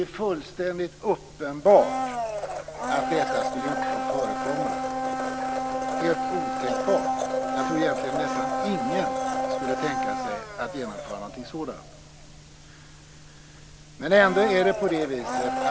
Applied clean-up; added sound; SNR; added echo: none; Domestic sounds, home sounds; 2 dB; none.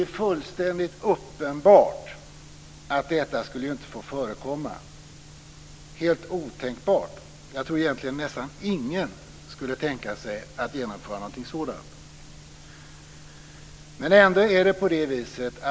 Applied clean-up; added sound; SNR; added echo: none; none; none; none.